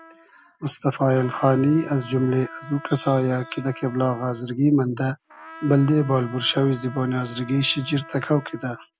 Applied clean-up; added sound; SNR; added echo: none; Trumpet; 20 dB; none.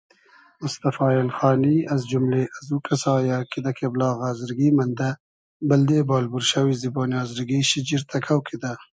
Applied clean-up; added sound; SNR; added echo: none; none; none; none.